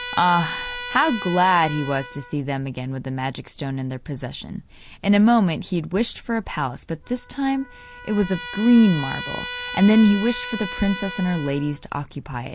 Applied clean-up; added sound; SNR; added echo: none; Trumpet; 13 dB; none.